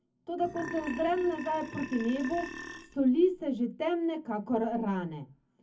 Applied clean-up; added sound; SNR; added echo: none; Burping, eructation; 11 dB; reverberation time 0.3 s.